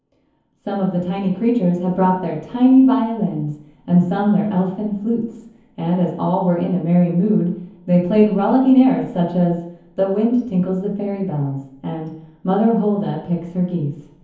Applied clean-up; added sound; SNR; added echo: none; none; none; reverberation time 0.7 s.